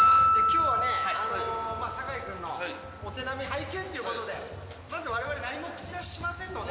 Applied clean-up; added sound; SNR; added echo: none; Piano; -5 dB; none.